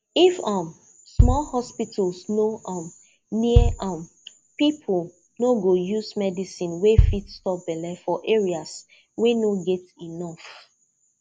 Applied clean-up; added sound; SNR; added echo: none; Bass drum; 0 dB; none.